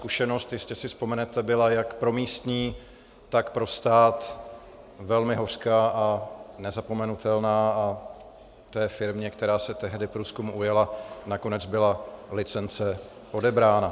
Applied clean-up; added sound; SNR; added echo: none; none; none; none.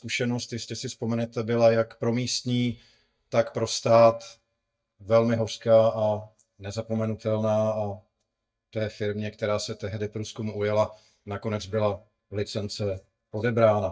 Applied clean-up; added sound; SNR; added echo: neural mask model DeepFilterNet 3.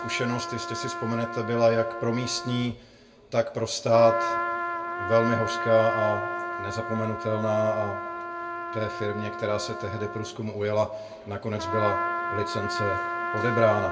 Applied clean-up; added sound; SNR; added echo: none; Trumpet; 5 dB; reverberation time 0.2 s.